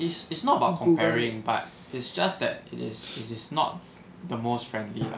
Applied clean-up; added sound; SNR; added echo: none; Drum; 19 dB; none.